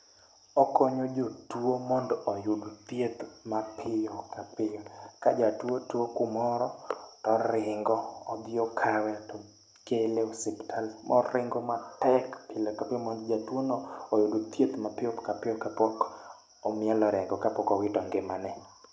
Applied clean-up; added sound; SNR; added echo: none; none; none; none.